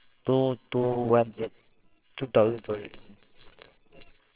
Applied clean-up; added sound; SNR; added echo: neural separator model SepFormer WHAMR!.